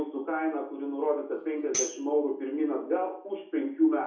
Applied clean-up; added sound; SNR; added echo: none; Tambourine; 9 dB; reverberation time 0.6 s.